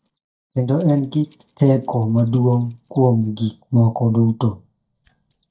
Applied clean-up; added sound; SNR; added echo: neural mask model DeepFilterNet 3.